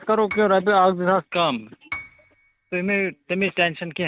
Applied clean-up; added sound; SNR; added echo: none; Piano; 18 dB; none.